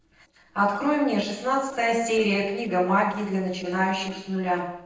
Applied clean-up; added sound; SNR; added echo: neural separator model SepFormer DNS4.